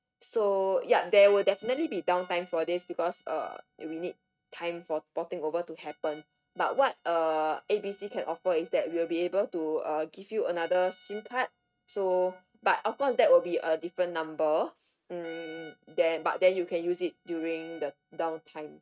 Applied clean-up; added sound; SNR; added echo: neural mask model RNNoise.